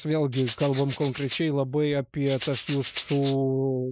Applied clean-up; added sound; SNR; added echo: neural mask model Resemble Enhance denoiser.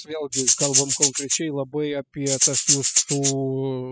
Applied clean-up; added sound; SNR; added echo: classical method spectral subtraction.